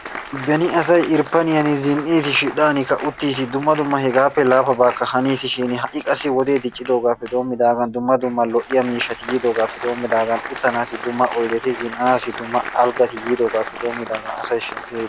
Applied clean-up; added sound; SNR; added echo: none; Applause; 13 dB; none.